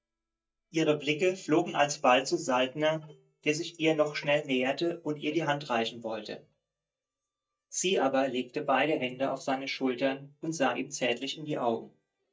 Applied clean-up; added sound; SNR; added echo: neural mask model DeepFilterNet 3.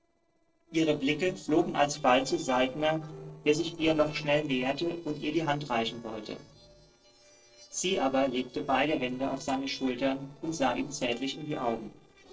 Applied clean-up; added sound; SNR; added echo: neural separator model SepFormer DNS4.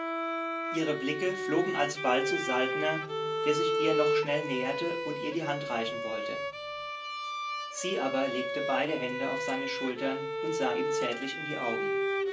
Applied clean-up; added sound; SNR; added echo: none; Bowed string instrument; -1 dB; reverberation time 0.3 s.